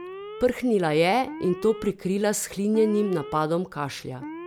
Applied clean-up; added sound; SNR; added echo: none; Alarm; 15 dB; none.